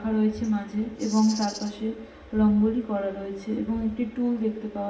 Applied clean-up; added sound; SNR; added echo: none; Rattle (instrument); 14 dB; reverberation time 0.8 s.